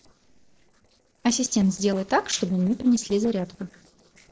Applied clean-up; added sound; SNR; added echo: neural separator model SepFormer DNS4.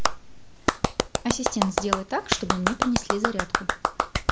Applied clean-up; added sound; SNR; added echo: none; Clapping; -3 dB; none.